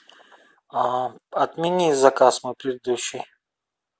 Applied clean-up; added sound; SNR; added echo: none; none; none; none.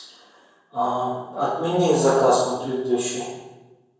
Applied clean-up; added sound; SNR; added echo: none; none; none; reverberation time 1.0 s.